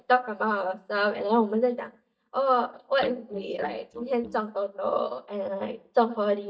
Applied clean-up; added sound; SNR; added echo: neural mask model DeepFilterNet 3.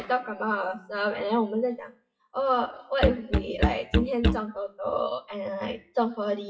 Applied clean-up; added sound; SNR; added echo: classical method WPE with log-MMSE.